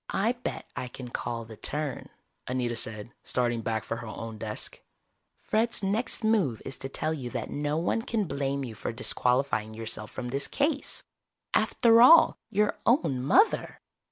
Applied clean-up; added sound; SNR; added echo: none; none; none; none.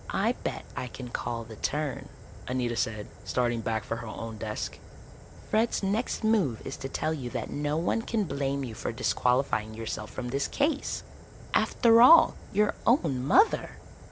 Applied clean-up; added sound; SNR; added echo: none; Fire; 17 dB; none.